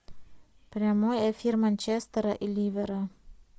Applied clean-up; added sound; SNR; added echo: none; none; none; none.